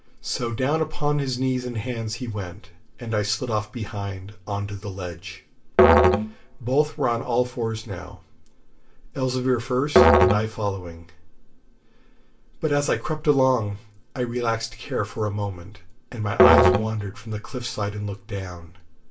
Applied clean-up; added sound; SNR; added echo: none; Musical instrument; -4 dB; reverberation time 0.2 s.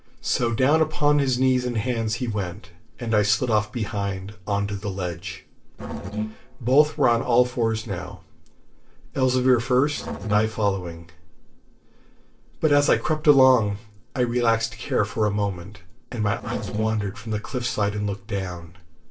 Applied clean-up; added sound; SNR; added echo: neural separator model SepFormer DNS4.